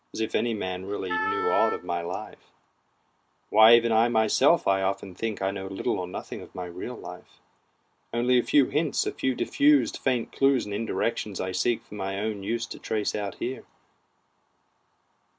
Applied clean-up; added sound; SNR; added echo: none; Wind instrument, woodwind instrument; 5 dB; none.